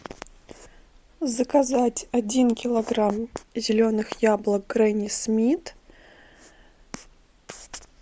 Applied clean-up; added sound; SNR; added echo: none; none; none; none.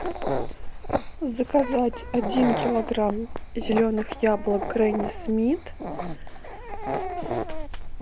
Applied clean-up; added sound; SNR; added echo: none; Dog; 4 dB; none.